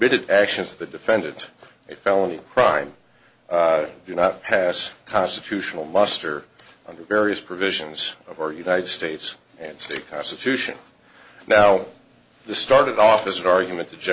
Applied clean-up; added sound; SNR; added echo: none; none; none; none.